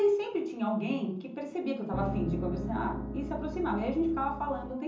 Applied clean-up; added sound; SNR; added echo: none; Piano; 5 dB; reverberation time 0.6 s.